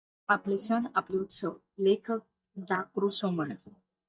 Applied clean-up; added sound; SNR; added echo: neural mask model DeepFilterNet 3.